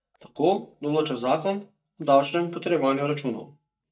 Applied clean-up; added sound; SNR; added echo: neural mask model DeepFilterNet 3.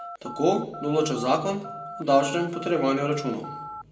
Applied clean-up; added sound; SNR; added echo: none; Telephone; 12 dB; reverberation time 0.2 s.